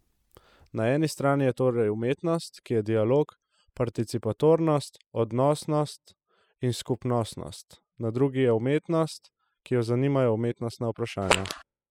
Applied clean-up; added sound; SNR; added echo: classical method spectral subtraction.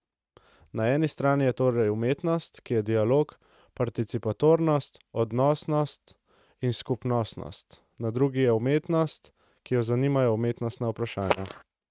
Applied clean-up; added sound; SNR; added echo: neural mask model RNNoise.